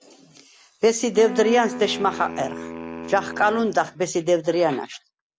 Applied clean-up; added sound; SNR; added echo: none; Wind instrument, woodwind instrument; 11 dB; none.